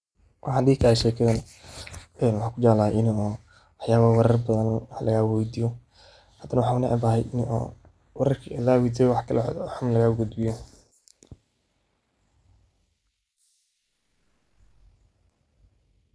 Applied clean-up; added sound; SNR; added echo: neural mask model Resemble Enhance denoiser.